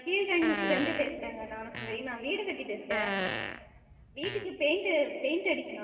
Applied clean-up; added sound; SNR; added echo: none; Fart; 5 dB; reverberation time 2.0 s.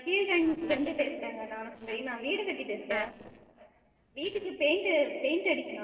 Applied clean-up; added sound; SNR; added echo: neural separator model SepFormer DNS4.